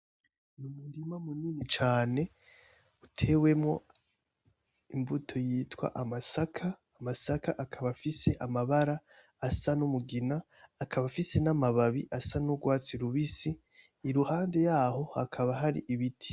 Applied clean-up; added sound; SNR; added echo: none; none; none; none.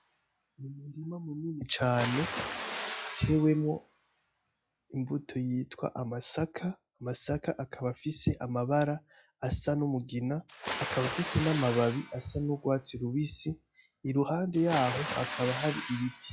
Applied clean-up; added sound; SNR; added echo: classical method log-MMSE.